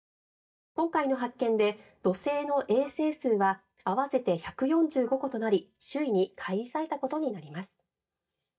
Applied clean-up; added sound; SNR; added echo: neural mask model DeepFilterNet 3.